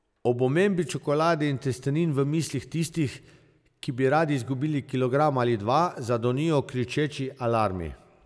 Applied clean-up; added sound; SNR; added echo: none; none; none; none.